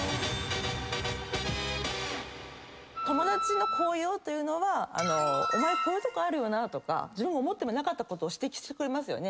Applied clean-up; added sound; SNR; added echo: none; Wind instrument, woodwind instrument; 1 dB; none.